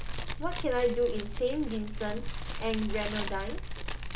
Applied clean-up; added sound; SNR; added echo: none; Fire; 1 dB; none.